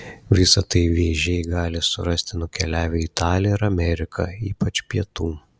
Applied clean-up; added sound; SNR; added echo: none; none; none; none.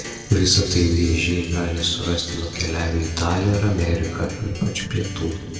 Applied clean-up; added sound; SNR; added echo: none; Acoustic guitar; 15 dB; reverberation time 2.2 s.